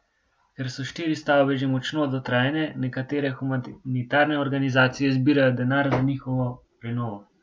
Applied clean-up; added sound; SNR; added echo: none; none; none; none.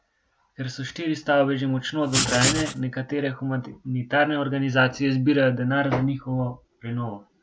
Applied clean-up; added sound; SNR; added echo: none; Writing; 0 dB; none.